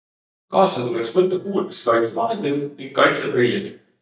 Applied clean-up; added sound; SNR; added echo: neural mask model DeepFilterNet 3.